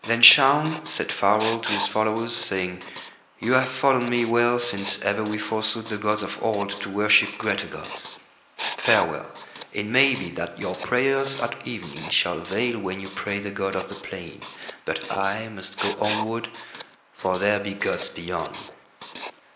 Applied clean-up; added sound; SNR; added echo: neural mask model Resemble Enhance denoiser.